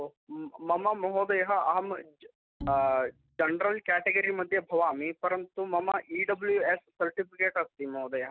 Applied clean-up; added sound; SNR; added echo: none; Bowed string instrument; 14 dB; none.